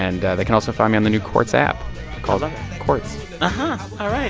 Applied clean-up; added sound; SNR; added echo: none; none; none; none.